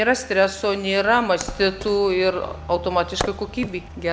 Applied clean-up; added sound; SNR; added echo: none; Wood; 15 dB; none.